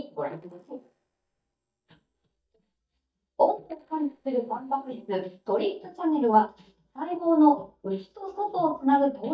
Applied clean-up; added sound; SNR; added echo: neural mask model DeepFilterNet 3.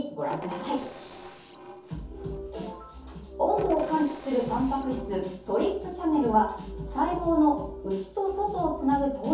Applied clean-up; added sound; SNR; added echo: none; Percussion; 10 dB; reverberation time 0.6 s.